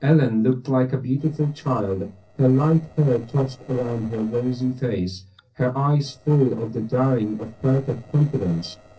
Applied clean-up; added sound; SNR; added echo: neural separator model SepFormer DNS4.